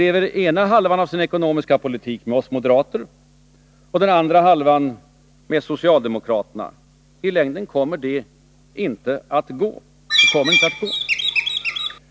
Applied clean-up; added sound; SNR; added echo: none; Bird; -1 dB; none.